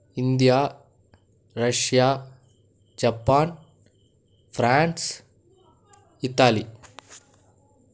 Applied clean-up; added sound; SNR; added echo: none; none; none; none.